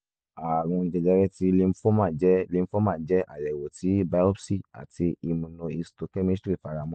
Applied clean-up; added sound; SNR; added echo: none; none; none; none.